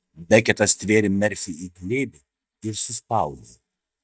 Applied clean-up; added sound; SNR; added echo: neural mask model DeepFilterNet 3.